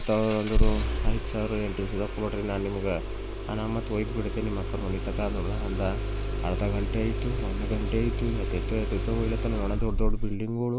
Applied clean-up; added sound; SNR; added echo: none; Engine starting; -2 dB; none.